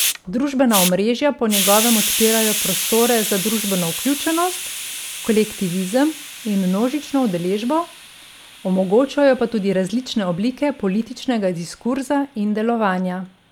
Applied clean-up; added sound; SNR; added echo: none; Hiss; 7 dB; none.